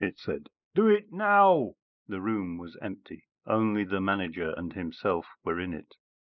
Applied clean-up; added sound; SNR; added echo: neural mask model Resemble Enhance denoiser.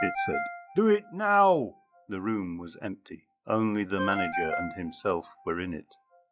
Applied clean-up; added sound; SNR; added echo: classical method log-MMSE.